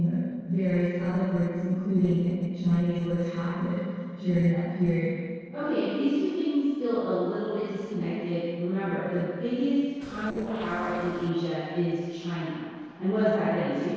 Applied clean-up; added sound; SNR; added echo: neural separator model SepFormer DNS4.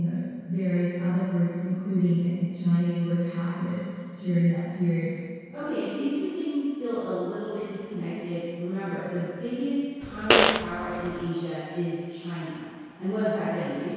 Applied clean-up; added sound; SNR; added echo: none; Fart; -3 dB; reverberation time 2.0 s.